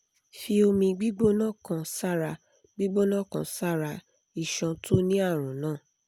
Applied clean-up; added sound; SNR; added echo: none; none; none; none.